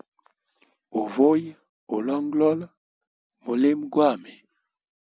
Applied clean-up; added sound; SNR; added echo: none; none; none; none.